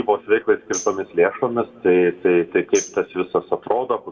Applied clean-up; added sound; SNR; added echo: none; Tambourine; 17 dB; reverberation time 1.1 s.